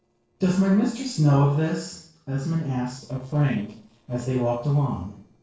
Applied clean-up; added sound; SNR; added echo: neural separator model SepFormer DNS4.